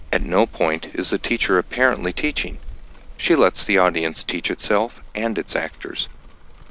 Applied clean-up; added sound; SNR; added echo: none; Rain; 13 dB; none.